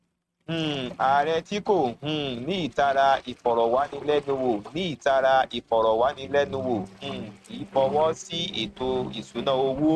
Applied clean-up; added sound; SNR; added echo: neural mask model RNNoise.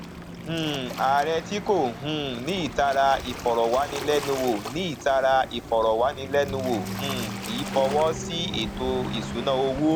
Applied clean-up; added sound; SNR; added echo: none; Waves, surf; 9 dB; none.